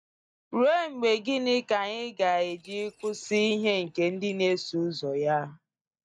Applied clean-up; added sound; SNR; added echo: neural mask model DeepFilterNet 3.